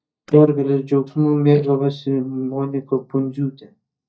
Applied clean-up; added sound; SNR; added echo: neural mask model DeepFilterNet 3.